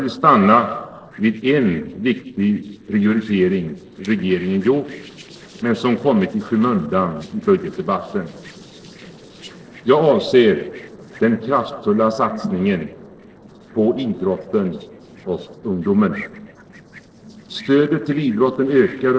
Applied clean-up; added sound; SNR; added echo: neural separator model SepFormer DNS4.